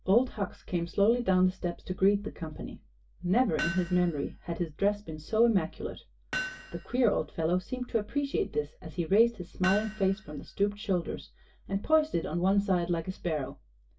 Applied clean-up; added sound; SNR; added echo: none; Hammer; 12 dB; reverberation time 0.1 s.